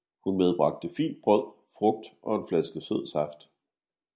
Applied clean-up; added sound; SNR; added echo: none; none; none; none.